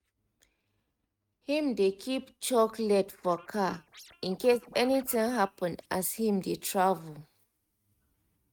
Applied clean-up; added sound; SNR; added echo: neural mask model RNNoise.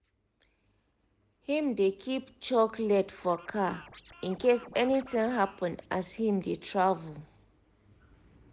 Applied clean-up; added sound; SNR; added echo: none; Scratching (performance technique); 19 dB; none.